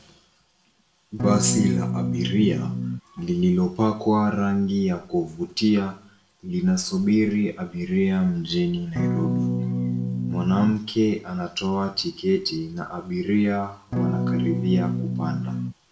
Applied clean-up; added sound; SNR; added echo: none; Electric guitar / Strum; 0 dB; reverberation time 0.4 s.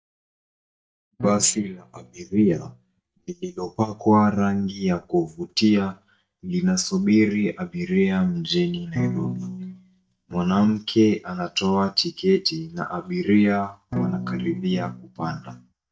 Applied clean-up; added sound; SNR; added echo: neural mask model DeepFilterNet 3.